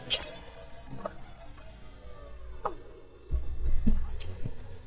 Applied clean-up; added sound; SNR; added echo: neural mask model DeepFilterNet 3.